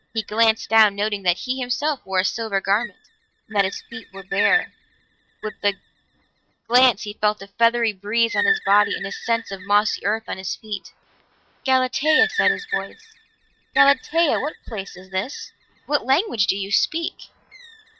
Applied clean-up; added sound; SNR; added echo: neural mask model RNNoise.